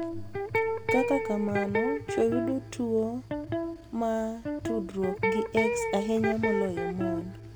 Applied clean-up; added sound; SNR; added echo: none; Electric guitar; 1 dB; none.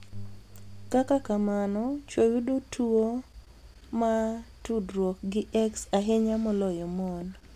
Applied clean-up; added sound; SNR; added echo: none; none; none; none.